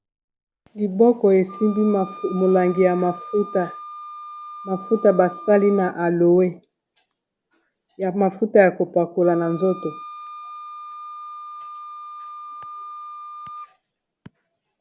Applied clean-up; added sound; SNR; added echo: none; Wind instrument, woodwind instrument; 16 dB; none.